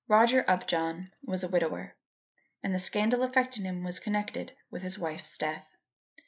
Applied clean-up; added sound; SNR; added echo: neural mask model Resemble Enhance denoiser.